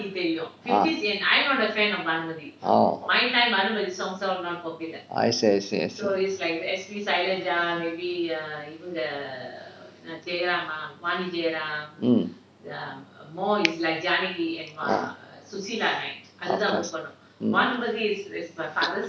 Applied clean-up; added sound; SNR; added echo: none; none; none; none.